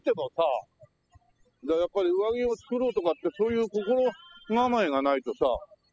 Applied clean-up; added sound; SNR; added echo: classical method spectral subtraction.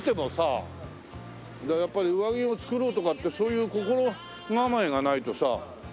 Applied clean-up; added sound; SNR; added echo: none; none; none; none.